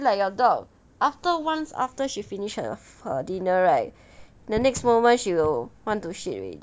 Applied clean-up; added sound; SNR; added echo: none; Raindrop / Drip; 17 dB; none.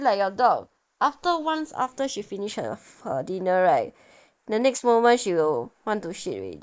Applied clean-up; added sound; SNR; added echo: neural mask model Resemble Enhance denoiser.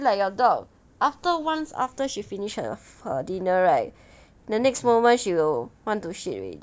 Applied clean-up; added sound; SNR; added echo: none; none; none; none.